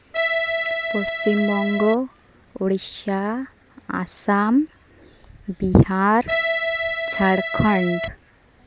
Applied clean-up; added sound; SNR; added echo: none; Accordion; 1 dB; none.